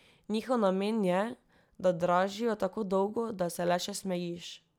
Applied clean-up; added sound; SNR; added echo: none; none; none; none.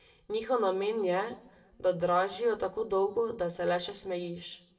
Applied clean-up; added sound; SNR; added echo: none; none; none; reverberation time 0.6 s.